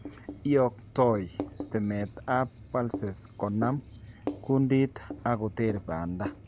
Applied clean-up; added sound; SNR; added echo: none; Writing; 12 dB; none.